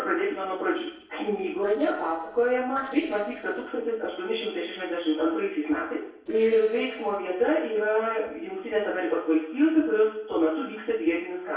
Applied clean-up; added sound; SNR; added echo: neural separator model SepFormer DNS4.